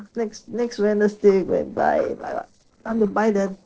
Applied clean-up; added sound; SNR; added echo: neural separator model SepFormer DNS4.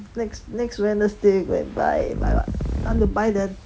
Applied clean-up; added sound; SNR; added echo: none; none; none; none.